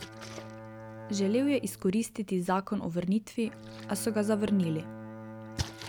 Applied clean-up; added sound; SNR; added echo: none; Splash, splatter + Bowed string instrument; 12 dB; none.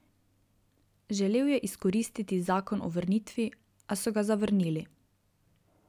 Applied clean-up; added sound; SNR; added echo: none; none; none; none.